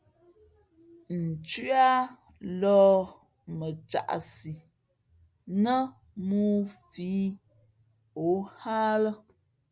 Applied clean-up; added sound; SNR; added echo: none; none; none; none.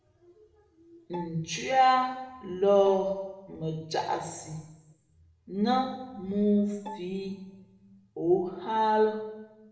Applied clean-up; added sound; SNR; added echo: none; Bowed string instrument; 20 dB; reverberation time 0.9 s.